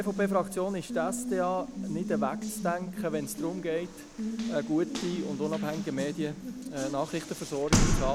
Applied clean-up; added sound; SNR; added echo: none; Water tap, faucet; 1 dB; none.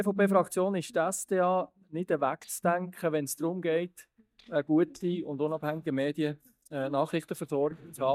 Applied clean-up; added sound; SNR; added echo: neural mask model DeepFilterNet 3.